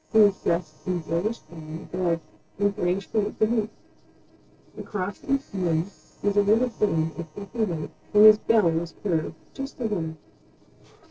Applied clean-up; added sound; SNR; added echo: neural separator model SepFormer DNS4.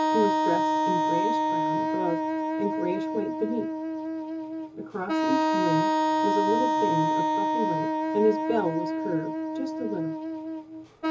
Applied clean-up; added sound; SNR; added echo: none; Wind instrument, woodwind instrument; -5 dB; reverberation time 0.2 s.